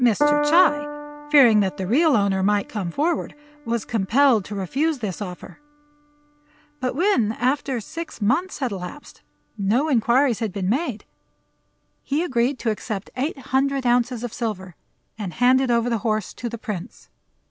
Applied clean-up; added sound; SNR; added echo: none; Piano; 12 dB; none.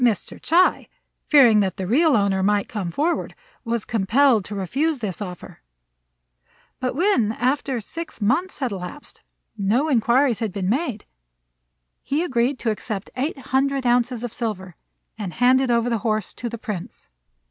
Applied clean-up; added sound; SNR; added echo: none; none; none; none.